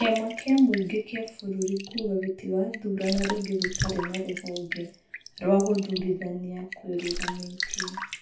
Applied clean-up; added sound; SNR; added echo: none; Raindrop / Drip; 9 dB; reverberation time 0.3 s.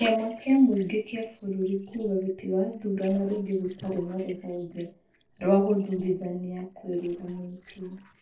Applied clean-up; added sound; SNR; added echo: neural separator model SepFormer DNS4.